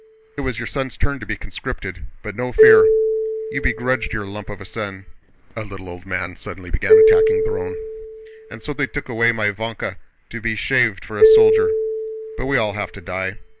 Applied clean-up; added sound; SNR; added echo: none; Marimba, xylophone; -3 dB; none.